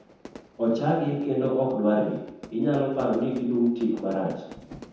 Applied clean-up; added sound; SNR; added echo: none; Fire / Fireworks; 20 dB; reverberation time 0.9 s.